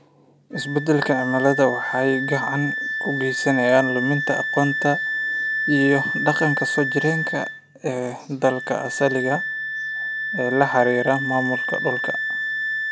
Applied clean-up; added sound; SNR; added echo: none; Wind instrument, woodwind instrument; 3 dB; none.